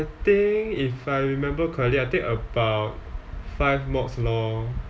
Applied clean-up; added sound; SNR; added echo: none; none; none; none.